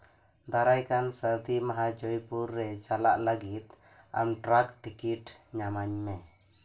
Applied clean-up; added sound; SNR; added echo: none; none; none; reverberation time 0.2 s.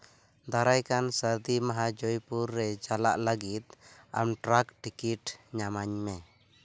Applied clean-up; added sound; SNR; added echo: none; none; none; none.